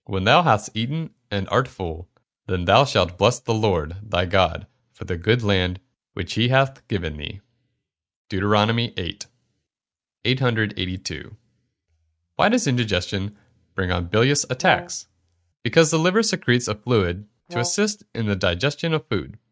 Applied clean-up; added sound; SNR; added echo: neural mask model RNNoise.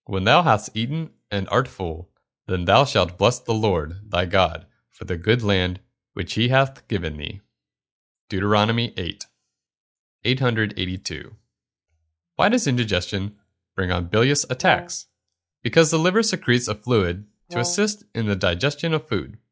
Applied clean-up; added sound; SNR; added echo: classical method log-MMSE.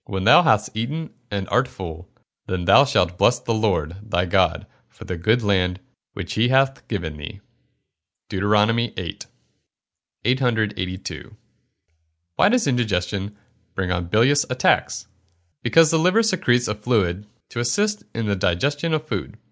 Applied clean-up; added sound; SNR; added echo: none; none; none; none.